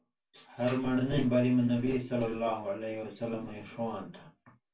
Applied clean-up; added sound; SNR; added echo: none; none; none; reverberation time 0.2 s.